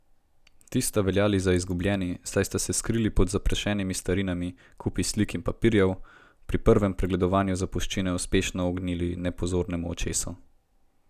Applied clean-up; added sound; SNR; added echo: none; none; none; none.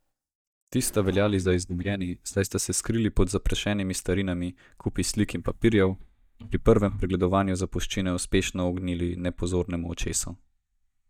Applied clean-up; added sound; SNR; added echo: neural mask model DeepFilterNet 3.